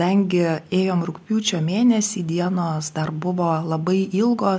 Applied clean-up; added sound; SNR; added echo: none; none; none; none.